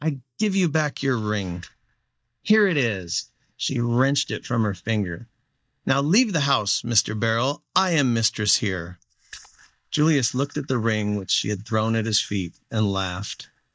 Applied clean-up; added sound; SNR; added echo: neural mask model DeepFilterNet 3.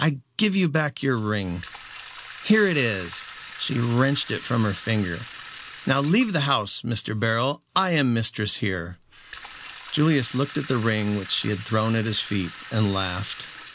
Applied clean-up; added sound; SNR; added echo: none; Sink (filling or washing) / Water tap, faucet; 13 dB; none.